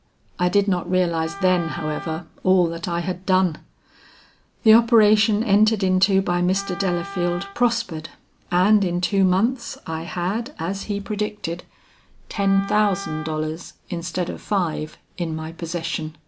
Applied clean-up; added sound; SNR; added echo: none; Wind instrument, woodwind instrument; 15 dB; none.